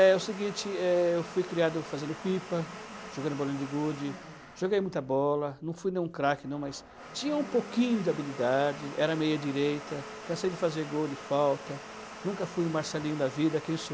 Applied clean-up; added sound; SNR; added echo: none; Domestic sounds, home sounds; 14 dB; none.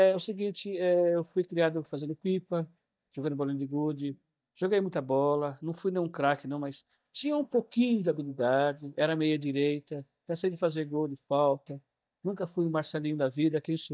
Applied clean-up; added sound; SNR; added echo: neural mask model DeepFilterNet 3.